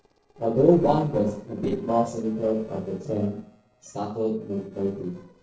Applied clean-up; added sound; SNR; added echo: neural separator model SepFormer DNS4.